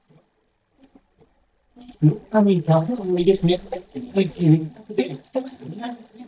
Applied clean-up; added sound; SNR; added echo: neural mask model DeepFilterNet 3.